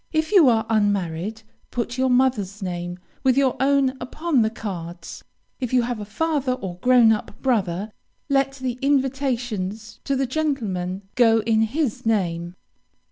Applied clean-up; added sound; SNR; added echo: none; none; none; none.